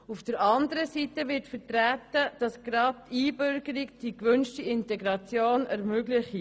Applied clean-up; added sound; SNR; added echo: none; none; none; none.